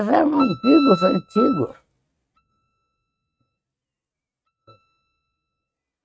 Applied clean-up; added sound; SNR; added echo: neural mask model RNNoise.